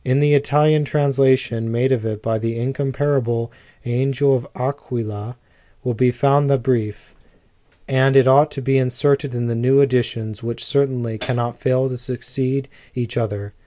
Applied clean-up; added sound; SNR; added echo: none; Hi-hat; 11 dB; none.